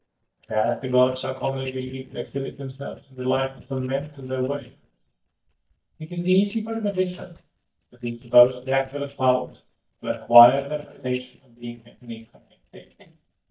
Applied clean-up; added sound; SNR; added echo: neural mask model DeepFilterNet 3.